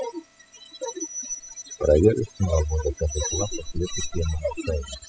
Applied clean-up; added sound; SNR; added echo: classical method spectral subtraction.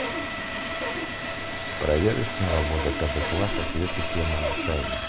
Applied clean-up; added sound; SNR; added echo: none; Sawing; -1 dB; none.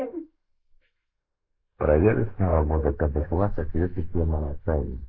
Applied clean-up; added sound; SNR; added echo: neural mask model Resemble Enhance denoiser.